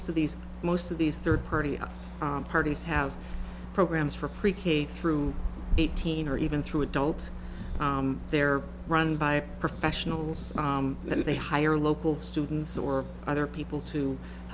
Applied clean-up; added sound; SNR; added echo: none; none; none; none.